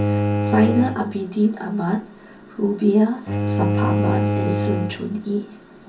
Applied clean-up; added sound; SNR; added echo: none; Bowed string instrument; 1 dB; reverberation time 0.2 s.